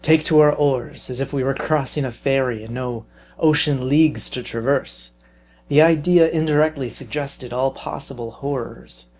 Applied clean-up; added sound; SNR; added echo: none; none; none; none.